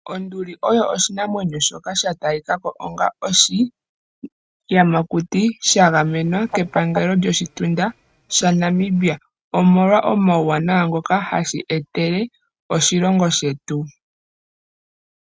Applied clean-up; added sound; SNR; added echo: neural mask model RNNoise.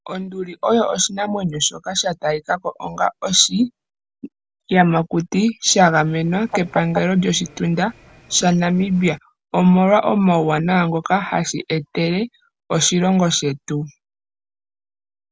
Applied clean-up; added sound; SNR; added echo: none; Fowl; 13 dB; none.